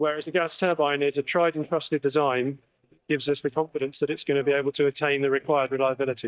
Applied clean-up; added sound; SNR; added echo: neural mask model DeepFilterNet 3.